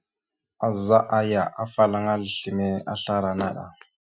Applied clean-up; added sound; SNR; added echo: classical method Wiener filter.